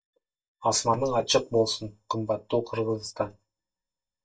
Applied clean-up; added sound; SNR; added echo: neural mask model DeepFilterNet 3.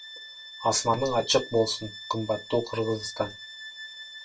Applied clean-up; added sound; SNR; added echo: none; Bowed string instrument; 14 dB; reverberation time 0.1 s.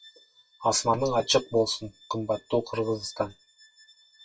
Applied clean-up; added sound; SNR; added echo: classical method WPE with log-MMSE.